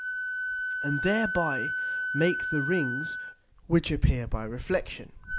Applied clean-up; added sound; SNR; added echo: none; Wind instrument, woodwind instrument; 4 dB; none.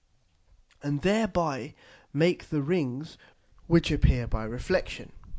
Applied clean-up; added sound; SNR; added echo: none; none; none; none.